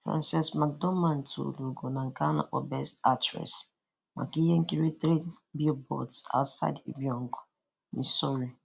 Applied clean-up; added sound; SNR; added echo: none; none; none; none.